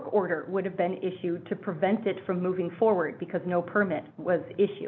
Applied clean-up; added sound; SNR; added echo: none; none; none; none.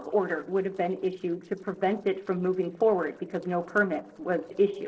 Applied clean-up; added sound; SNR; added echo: neural separator model SepFormer DNS4.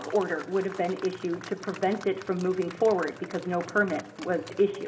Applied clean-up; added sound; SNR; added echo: none; Applause / Crowd; 16 dB; reverberation time 0.9 s.